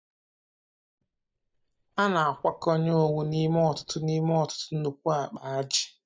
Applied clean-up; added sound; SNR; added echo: neural mask model DeepFilterNet 3.